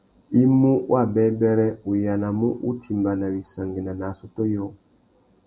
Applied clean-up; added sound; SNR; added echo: none; none; none; none.